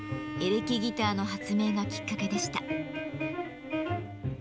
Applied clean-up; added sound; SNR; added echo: none; Bowed string instrument; 10 dB; none.